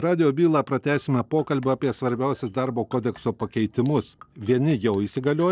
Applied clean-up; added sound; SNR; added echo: neural separator model SepFormer DNS4.